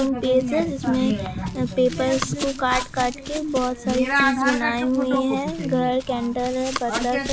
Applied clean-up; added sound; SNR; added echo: none; Run; 13 dB; none.